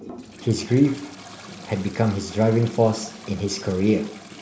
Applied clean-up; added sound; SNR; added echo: none; Toilet flush; 19 dB; none.